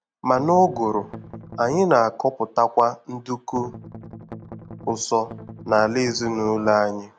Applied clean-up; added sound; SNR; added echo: none; Strum; 15 dB; none.